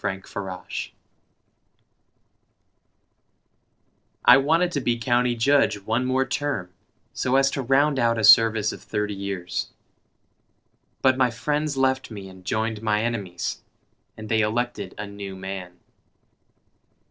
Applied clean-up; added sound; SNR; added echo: neural separator model SepFormer DNS4.